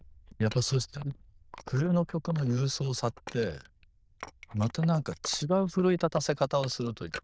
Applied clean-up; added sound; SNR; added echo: neural diffusion model UNIVERSE++.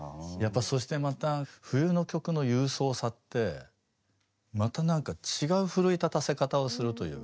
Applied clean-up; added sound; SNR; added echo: none; none; none; none.